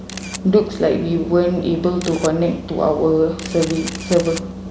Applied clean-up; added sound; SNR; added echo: none; Camera; 17 dB; none.